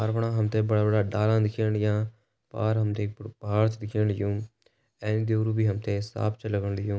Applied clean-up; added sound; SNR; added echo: neural mask model Resemble Enhance denoiser.